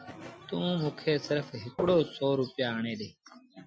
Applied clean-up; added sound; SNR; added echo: none; Walk, footsteps; 2 dB; none.